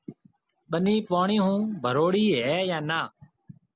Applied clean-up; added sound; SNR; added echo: none; none; none; none.